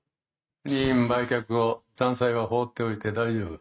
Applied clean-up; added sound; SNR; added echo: neural mask model RNNoise.